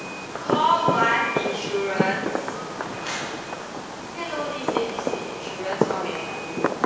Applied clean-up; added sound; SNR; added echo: none; Fireworks; 0 dB; reverberation time 1.1 s.